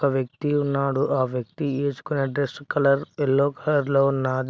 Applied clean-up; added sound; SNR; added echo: none; none; none; none.